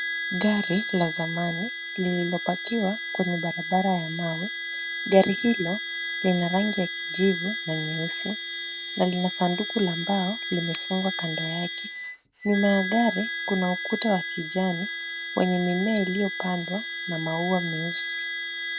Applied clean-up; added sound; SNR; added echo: none; Harmonica; 5 dB; none.